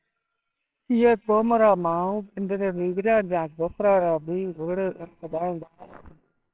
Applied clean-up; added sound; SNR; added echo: neural separator model SepFormer WHAMR!.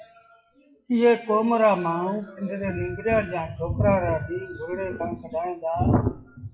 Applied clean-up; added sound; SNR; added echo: classical method WPE with log-MMSE.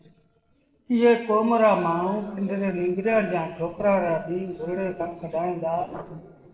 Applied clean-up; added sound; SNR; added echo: neural separator model SepFormer DNS4.